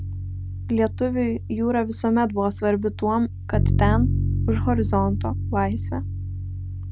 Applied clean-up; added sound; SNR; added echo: none; Bass guitar; 1 dB; none.